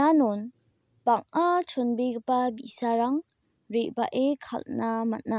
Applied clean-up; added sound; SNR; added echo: none; none; none; none.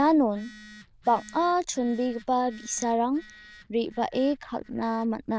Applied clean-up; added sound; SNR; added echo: neural diffusion model UNIVERSE++.